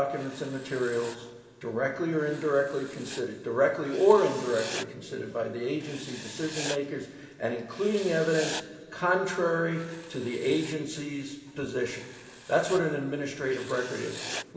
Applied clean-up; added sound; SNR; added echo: none; Writing; 14 dB; reverberation time 2.9 s.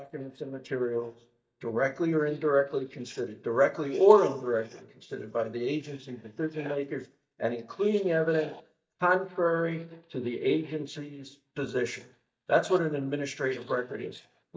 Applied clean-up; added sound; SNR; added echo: neural mask model DeepFilterNet 3.